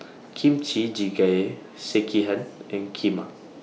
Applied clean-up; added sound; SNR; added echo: none; none; none; none.